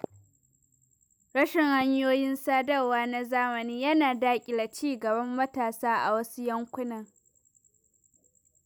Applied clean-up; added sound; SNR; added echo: none; none; none; none.